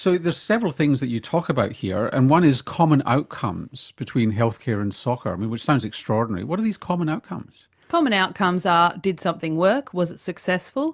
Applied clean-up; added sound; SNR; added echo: none; none; none; none.